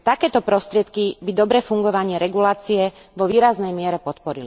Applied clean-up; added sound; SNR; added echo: none; none; none; none.